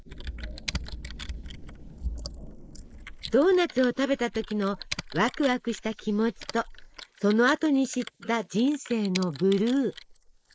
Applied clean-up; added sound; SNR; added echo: neural mask model Resemble Enhance denoiser.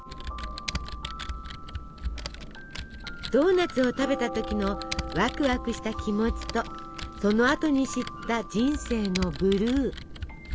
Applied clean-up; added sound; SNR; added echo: none; Computer keyboard; 8 dB; none.